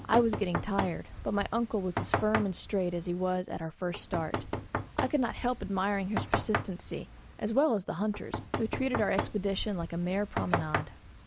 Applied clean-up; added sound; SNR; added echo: none; Knock; 5 dB; none.